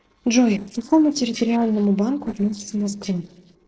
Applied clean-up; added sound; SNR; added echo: neural separator model SepFormer DNS4.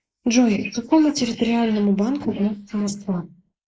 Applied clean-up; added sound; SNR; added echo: neural mask model Resemble Enhance denoiser.